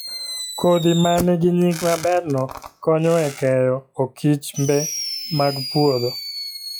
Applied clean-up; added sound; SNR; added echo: classical method log-MMSE.